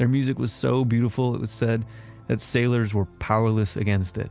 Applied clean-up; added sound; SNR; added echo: none; none; none; none.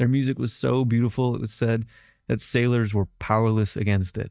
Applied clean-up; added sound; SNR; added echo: neural mask model DeepFilterNet 3.